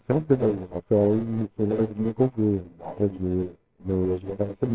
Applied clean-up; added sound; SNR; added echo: neural separator model SepFormer WHAMR!.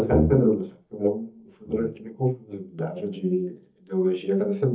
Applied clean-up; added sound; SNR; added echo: neural mask model DeepFilterNet 3.